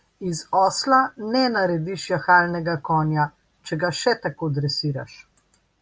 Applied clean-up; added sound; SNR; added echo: none; none; none; none.